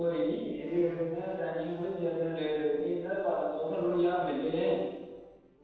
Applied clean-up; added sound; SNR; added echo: neural separator model SepFormer DNS4.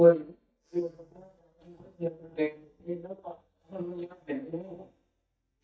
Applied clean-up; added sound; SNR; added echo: neural mask model DeepFilterNet 3.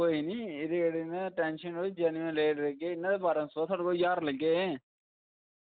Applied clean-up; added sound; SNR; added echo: none; none; none; none.